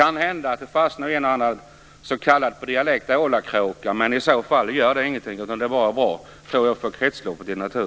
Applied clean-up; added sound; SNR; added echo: none; none; none; none.